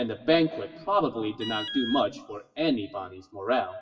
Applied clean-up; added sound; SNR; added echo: classical method WPE with log-MMSE.